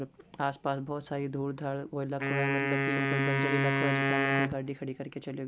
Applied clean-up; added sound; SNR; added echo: none; Wind instrument, woodwind instrument; -4 dB; none.